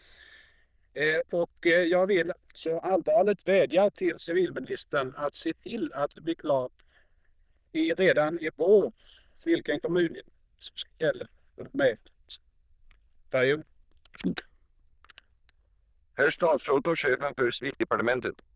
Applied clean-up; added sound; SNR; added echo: neural diffusion model UNIVERSE++.